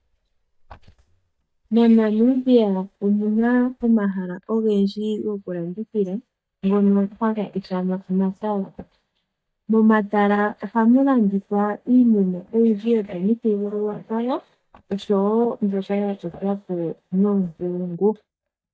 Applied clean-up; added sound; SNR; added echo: neural mask model DeepFilterNet 3.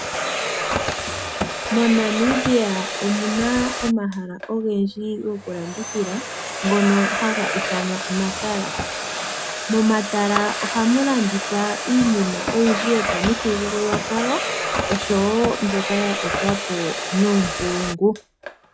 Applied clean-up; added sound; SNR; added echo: none; Domestic sounds, home sounds; 4 dB; none.